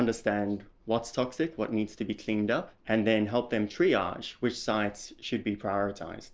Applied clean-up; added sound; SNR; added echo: none; none; none; none.